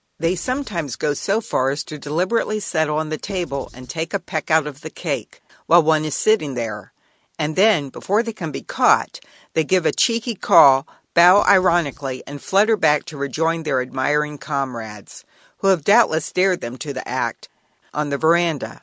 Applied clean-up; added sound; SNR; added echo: none; Writing; 20 dB; none.